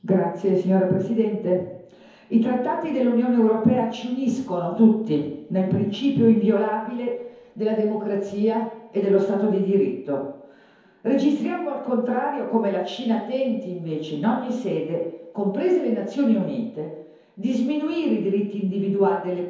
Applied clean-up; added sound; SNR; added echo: none; none; none; reverberation time 0.9 s.